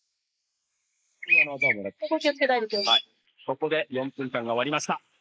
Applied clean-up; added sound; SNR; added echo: neural mask model Resemble Enhance denoiser.